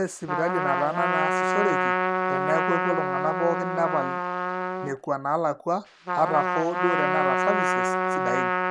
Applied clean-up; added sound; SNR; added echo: none; Trumpet; -2 dB; none.